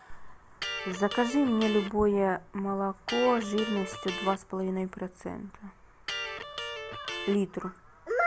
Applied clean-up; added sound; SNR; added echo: none; Electric guitar; 9 dB; none.